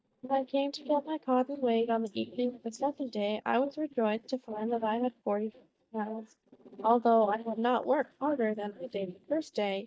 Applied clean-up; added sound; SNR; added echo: neural mask model DeepFilterNet 3.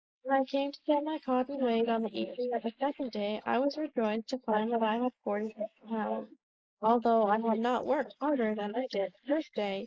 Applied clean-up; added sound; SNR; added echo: neural mask model Resemble Enhance denoiser.